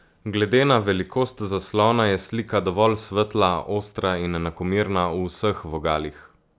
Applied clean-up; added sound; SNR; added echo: none; none; none; none.